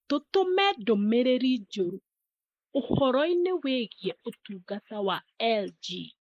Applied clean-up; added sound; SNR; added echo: neural mask model Resemble Enhance denoiser.